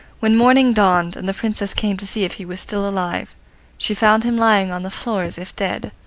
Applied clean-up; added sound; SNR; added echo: none; none; none; none.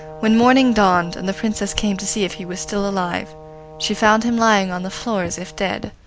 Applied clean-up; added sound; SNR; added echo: none; Brass instrument; 18 dB; none.